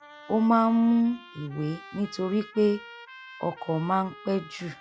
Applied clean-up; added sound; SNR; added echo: classical method log-MMSE.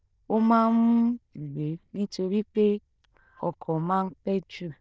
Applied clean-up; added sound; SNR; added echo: neural diffusion model UNIVERSE++.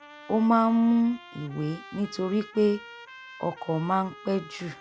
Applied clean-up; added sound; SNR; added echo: none; Trumpet; 19 dB; none.